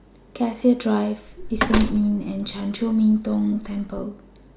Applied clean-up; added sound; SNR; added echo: none; Slam; 6 dB; none.